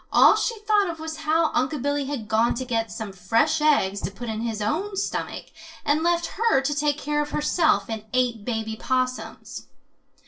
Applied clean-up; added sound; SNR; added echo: neural separator model SepFormer DNS4.